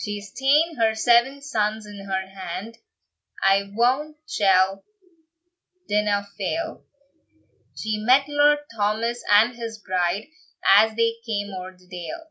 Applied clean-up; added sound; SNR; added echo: none; none; none; none.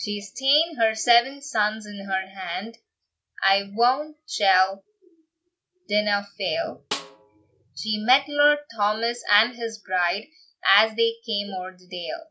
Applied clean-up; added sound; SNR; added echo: none; Snare drum; 12 dB; none.